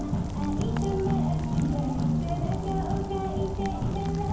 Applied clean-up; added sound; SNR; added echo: none; Rain; 6 dB; reverberation time 0.9 s.